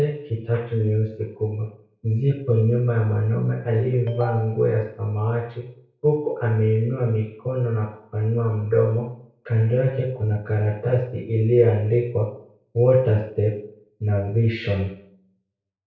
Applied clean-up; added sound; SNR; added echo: neural separator model SepFormer DNS4.